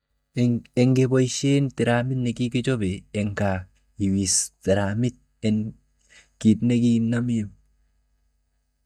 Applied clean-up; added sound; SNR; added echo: neural mask model DeepFilterNet 3.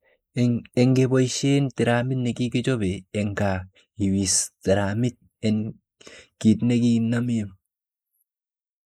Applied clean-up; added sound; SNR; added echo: neural mask model Resemble Enhance denoiser.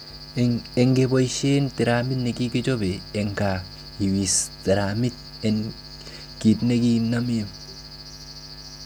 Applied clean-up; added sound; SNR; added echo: none; none; none; none.